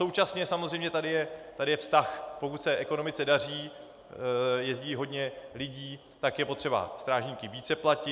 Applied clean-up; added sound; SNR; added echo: none; none; none; none.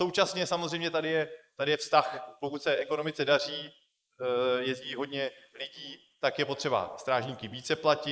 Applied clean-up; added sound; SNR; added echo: neural mask model Resemble Enhance denoiser.